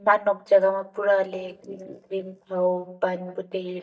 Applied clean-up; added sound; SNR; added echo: neural mask model DeepFilterNet 3.